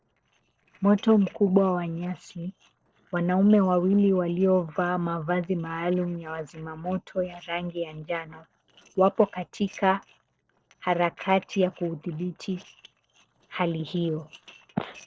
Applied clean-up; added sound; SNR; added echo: neural separator model SepFormer DNS4.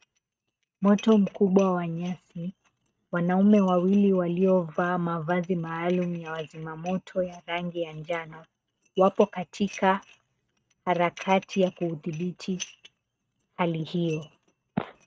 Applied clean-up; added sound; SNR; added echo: neural mask model RNNoise.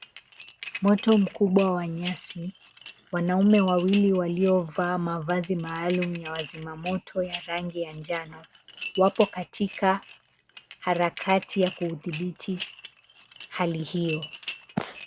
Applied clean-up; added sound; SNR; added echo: none; Dishes, pots, and pans; 14 dB; none.